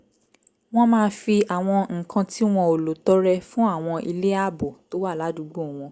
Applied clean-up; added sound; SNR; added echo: none; none; none; none.